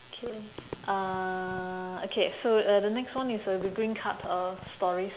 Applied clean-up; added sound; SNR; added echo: none; Fireworks; 19 dB; none.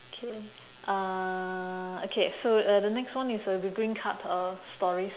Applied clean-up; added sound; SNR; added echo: none; none; none; none.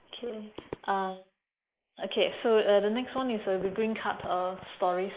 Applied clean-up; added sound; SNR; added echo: neural mask model Resemble Enhance denoiser.